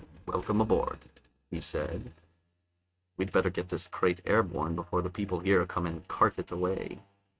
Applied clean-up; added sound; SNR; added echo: neural mask model RNNoise.